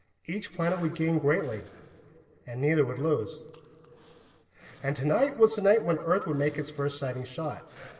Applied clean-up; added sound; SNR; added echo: neural separator model SepFormer DNS4.